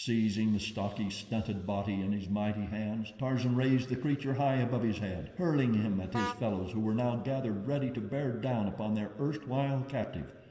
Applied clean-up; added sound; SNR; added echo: none; Vehicle horn, car horn, honking; 11 dB; reverberation time 2.4 s.